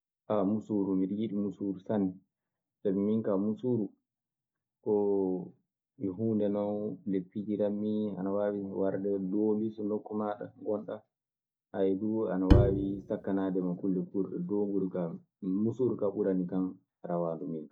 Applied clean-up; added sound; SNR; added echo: none; Bowed string instrument; -4 dB; none.